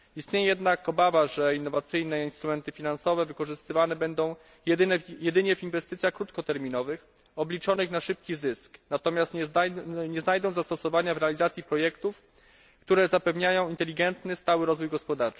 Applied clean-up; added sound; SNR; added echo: none; none; none; none.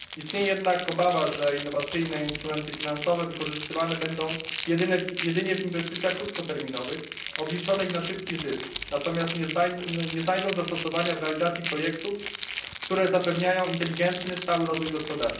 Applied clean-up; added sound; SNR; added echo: none; Crackle; 9 dB; reverberation time 0.6 s.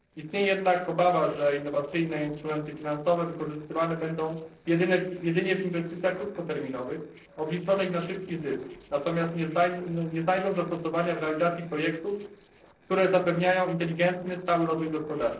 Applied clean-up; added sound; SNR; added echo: neural separator model SepFormer DNS4.